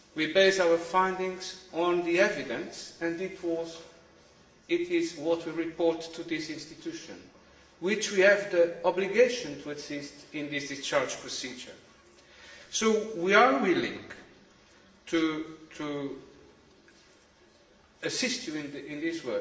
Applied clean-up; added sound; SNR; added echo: none; none; none; reverberation time 1.4 s.